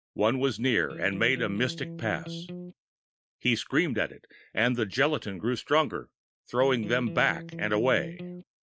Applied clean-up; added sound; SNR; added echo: neural mask model DeepFilterNet 3.